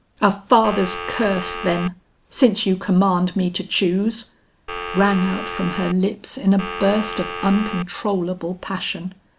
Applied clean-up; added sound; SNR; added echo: none; Telephone; 8 dB; none.